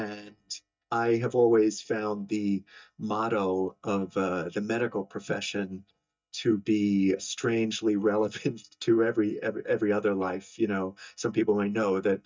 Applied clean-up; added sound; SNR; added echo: neural mask model DeepFilterNet 3.